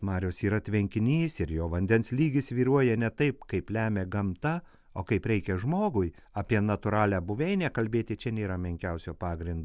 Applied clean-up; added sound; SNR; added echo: none; none; none; none.